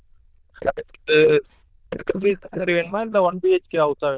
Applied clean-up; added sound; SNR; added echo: neural diffusion model UNIVERSE++.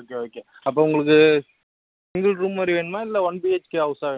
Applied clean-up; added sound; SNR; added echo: none; none; none; none.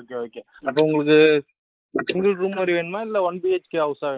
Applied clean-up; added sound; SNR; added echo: neural mask model Resemble Enhance denoiser.